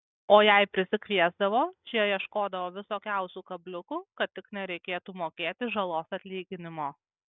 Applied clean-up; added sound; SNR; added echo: none; none; none; none.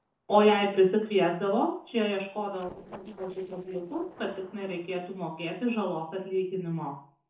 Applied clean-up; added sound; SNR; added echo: neural separator model SepFormer DNS4.